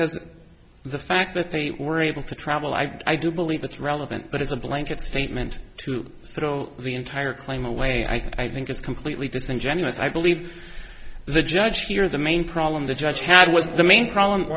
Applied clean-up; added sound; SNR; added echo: none; none; none; none.